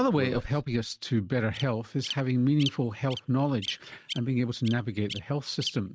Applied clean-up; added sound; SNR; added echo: neural mask model RNNoise.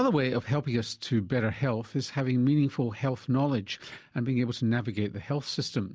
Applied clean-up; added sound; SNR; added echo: none; none; none; none.